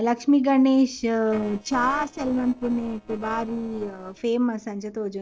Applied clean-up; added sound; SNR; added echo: neural separator model SepFormer DNS4.